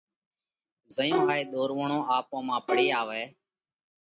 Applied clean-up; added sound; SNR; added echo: neural mask model RNNoise.